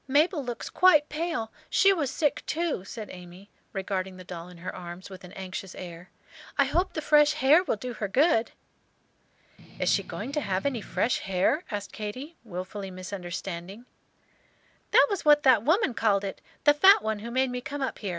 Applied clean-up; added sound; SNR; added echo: none; Strum; 17 dB; none.